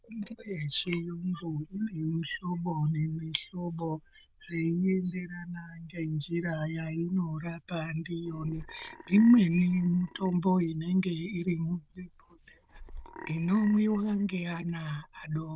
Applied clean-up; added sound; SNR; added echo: neural diffusion model UNIVERSE++.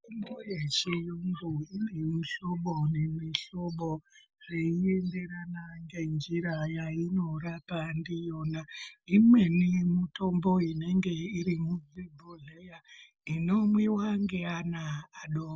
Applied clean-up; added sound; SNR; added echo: none; none; none; none.